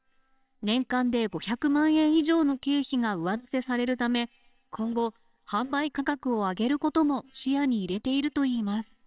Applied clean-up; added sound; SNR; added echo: neural separator model SepFormer WHAMR!.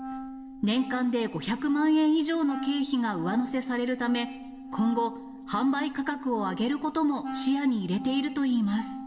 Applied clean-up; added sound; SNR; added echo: none; Wind instrument, woodwind instrument; 11 dB; reverberation time 1.5 s.